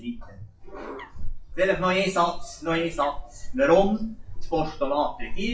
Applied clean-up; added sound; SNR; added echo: classical method WPE with log-MMSE.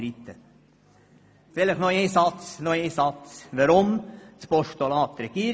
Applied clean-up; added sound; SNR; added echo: none; none; none; none.